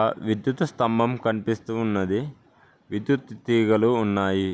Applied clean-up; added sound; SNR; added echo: none; none; none; none.